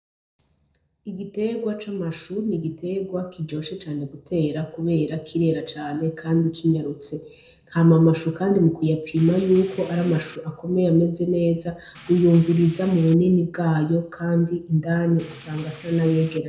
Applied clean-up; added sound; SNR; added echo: neural separator model SepFormer DNS4.